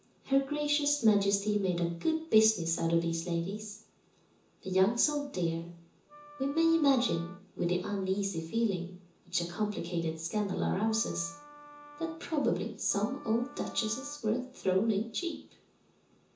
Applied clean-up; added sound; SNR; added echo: none; Wind instrument, woodwind instrument; 20 dB; reverberation time 0.6 s.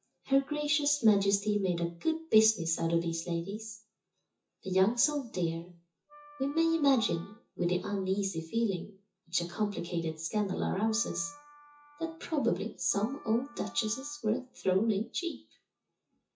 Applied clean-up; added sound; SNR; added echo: classical method WPE with log-MMSE.